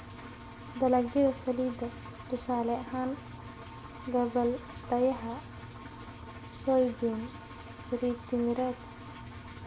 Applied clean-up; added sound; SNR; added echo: none; Engine; 18 dB; none.